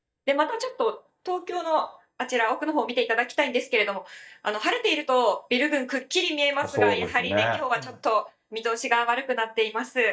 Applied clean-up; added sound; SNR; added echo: neural mask model DeepFilterNet 3.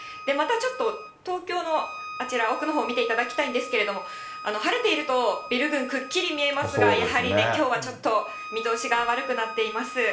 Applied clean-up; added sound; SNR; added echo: none; Bowed string instrument; 13 dB; reverberation time 0.4 s.